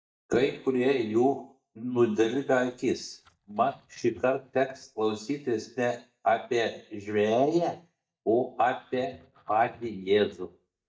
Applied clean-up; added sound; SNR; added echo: neural mask model DeepFilterNet 3.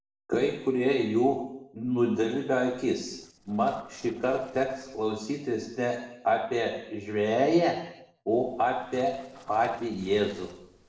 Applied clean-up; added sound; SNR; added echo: neural separator model SepFormer DNS4.